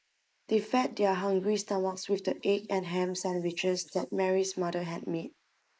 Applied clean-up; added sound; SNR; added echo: neural mask model Resemble Enhance denoiser.